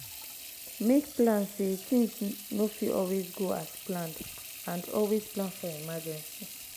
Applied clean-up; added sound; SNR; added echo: none; Sink (filling or washing) / Water tap, faucet; 11 dB; none.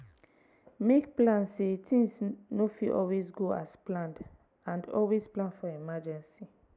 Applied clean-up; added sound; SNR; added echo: none; none; none; none.